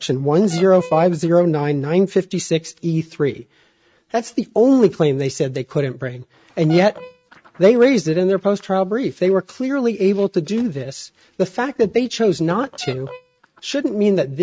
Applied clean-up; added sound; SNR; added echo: neural mask model RNNoise.